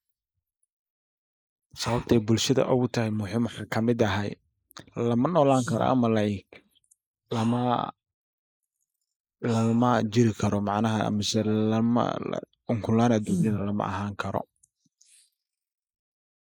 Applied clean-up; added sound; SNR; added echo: neural mask model Resemble Enhance denoiser.